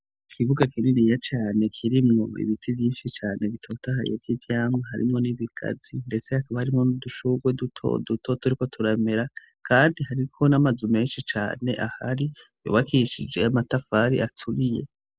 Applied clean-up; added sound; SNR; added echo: none; none; none; none.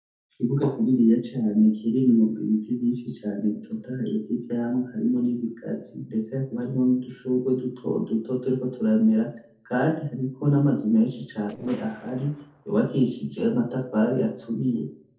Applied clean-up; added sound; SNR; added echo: neural separator model SepFormer DNS4.